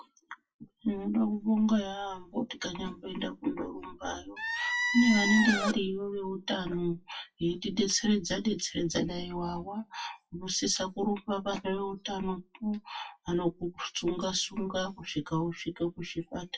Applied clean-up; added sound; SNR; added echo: classical method WPE with log-MMSE.